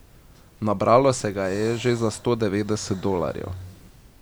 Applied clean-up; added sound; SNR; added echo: none; Breathing; 19 dB; none.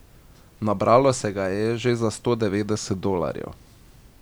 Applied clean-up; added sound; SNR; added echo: none; none; none; none.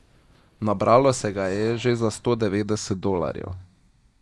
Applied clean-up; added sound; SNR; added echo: neural mask model DeepFilterNet 3.